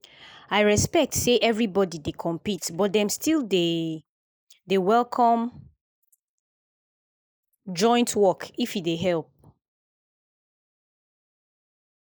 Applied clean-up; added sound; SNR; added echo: neural mask model Resemble Enhance denoiser.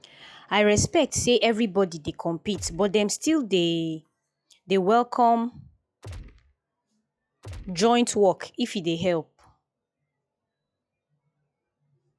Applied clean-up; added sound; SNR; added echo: classical method log-MMSE.